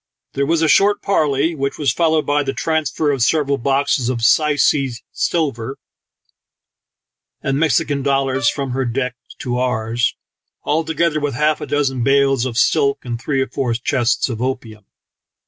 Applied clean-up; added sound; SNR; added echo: none; Wind instrument, woodwind instrument; 17 dB; none.